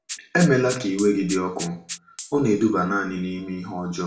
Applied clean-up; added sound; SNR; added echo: none; Rattle (instrument); 16 dB; reverberation time 0.4 s.